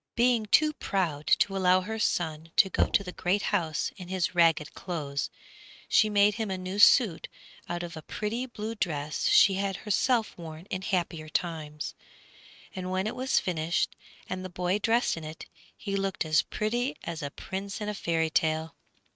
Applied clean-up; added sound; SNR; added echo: neural mask model RNNoise.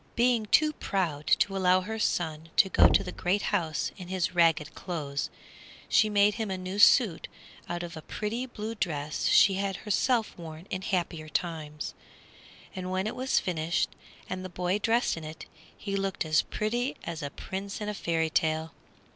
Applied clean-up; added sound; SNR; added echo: none; Knock; 0 dB; none.